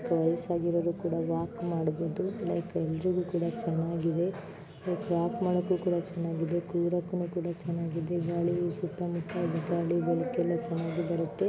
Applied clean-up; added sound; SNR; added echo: none; none; none; none.